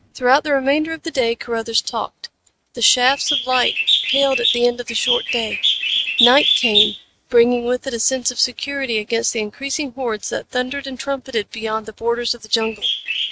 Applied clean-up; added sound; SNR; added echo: neural mask model RNNoise.